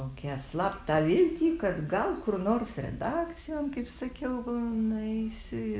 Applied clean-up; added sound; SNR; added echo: none; none; none; none.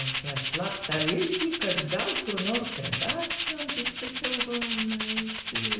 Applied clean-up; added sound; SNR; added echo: none; Rattle (instrument); 0 dB; reverberation time 0.8 s.